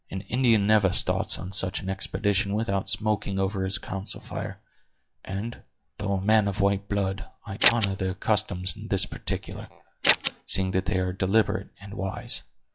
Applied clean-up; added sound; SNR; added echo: classical method log-MMSE.